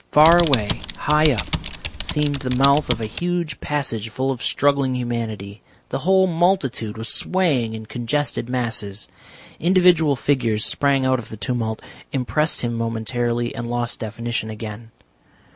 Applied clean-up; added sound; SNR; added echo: none; Typing; 6 dB; none.